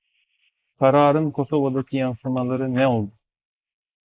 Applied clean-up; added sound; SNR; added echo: neural mask model Resemble Enhance denoiser.